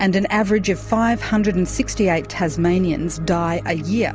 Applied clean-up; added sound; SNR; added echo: none; none; none; none.